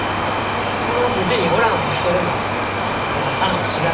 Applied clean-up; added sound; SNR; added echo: none; Cricket; -2 dB; reverberation time 0.4 s.